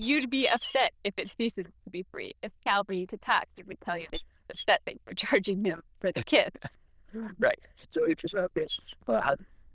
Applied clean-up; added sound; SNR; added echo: neural diffusion model UNIVERSE++.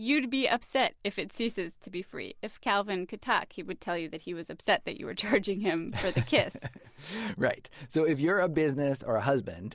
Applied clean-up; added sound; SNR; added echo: none; none; none; none.